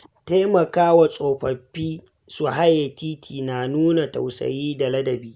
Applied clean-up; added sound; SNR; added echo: none; none; none; none.